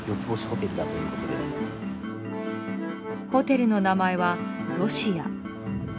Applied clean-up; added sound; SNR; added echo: none; Accordion; 9 dB; none.